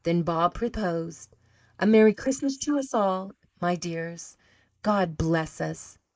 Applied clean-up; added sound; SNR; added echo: neural mask model Resemble Enhance denoiser.